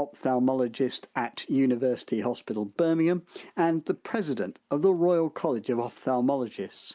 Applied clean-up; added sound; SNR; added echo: none; none; none; none.